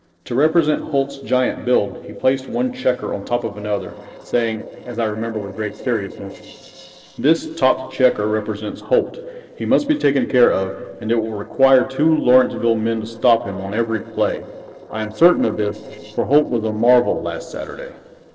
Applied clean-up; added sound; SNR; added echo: neural separator model SepFormer DNS4.